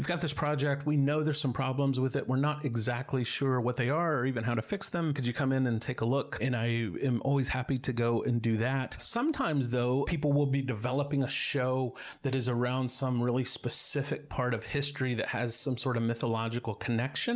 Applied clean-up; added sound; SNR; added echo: none; none; none; none.